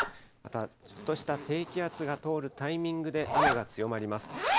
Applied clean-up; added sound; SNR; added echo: none; Zipper (clothing); 1 dB; none.